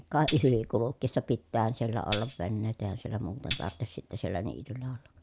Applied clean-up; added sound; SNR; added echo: none; Tambourine; -4 dB; none.